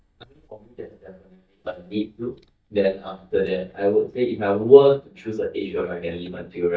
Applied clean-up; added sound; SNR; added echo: neural mask model DeepFilterNet 3.